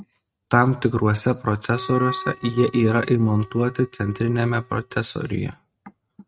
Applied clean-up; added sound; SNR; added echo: neural mask model RNNoise.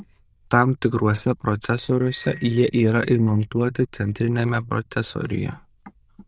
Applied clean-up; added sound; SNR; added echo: neural diffusion model UNIVERSE++.